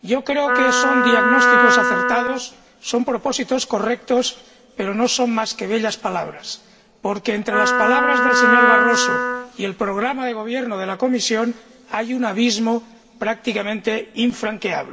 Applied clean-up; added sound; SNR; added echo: none; Wind instrument, woodwind instrument; -5 dB; reverberation time 1.4 s.